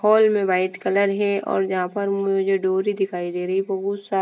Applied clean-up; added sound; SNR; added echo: none; none; none; none.